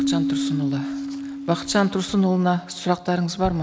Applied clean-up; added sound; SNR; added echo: none; Keyboard (musical); 5 dB; none.